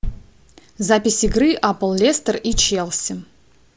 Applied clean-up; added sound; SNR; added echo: none; Bass drum; 10 dB; none.